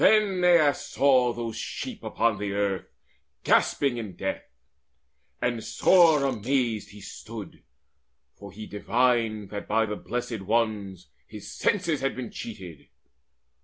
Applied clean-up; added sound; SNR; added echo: none; Tearing; 16 dB; none.